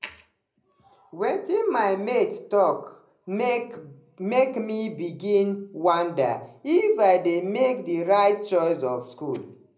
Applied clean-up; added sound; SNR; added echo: none; none; none; reverberation time 0.4 s.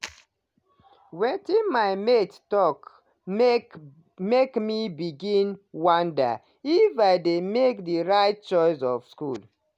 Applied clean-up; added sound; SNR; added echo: none; none; none; none.